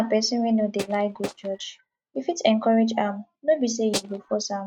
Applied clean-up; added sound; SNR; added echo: neural mask model RNNoise.